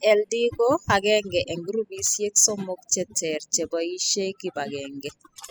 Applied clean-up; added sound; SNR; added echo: classical method spectral subtraction.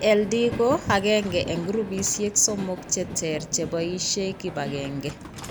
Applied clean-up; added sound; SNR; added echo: none; Train + Thunder / Wind; 11 dB; none.